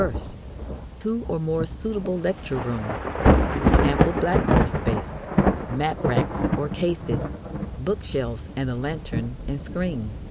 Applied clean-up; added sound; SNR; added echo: none; Thunder / Rain; -3 dB; none.